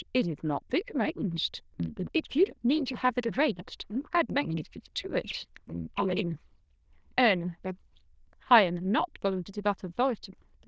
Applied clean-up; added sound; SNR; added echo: neural diffusion model UNIVERSE++.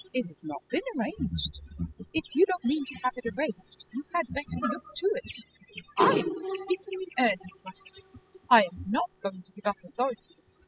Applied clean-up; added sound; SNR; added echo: classical method spectral subtraction.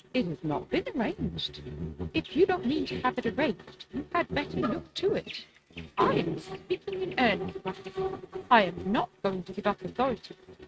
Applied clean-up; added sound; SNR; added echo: neural mask model RNNoise.